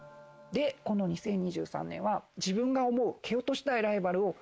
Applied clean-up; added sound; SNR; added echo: none; none; none; none.